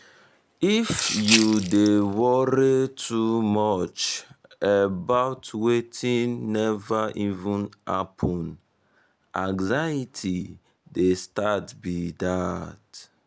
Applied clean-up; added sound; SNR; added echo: none; Rattle (instrument); 3 dB; none.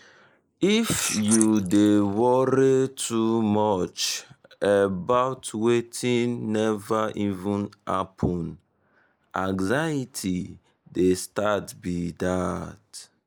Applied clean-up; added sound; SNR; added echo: neural mask model Resemble Enhance denoiser.